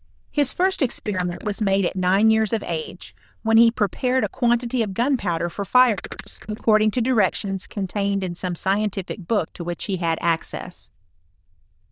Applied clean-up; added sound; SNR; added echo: neural diffusion model UNIVERSE++.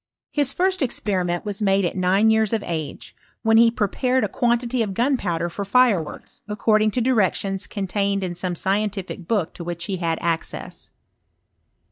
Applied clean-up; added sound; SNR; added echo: neural mask model DeepFilterNet 3.